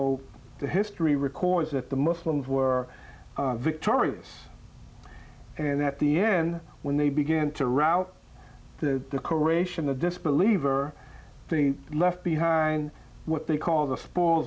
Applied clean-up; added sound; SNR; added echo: none; none; none; none.